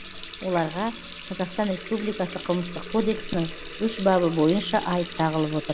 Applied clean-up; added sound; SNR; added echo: none; Water tap, faucet; 9 dB; none.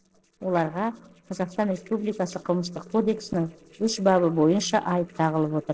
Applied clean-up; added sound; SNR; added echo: neural separator model SepFormer DNS4.